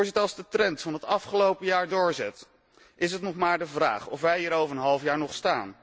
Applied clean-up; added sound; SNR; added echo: none; none; none; none.